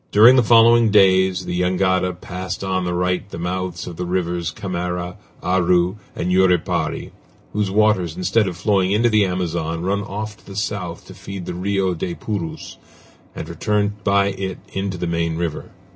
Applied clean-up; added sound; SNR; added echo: none; none; none; none.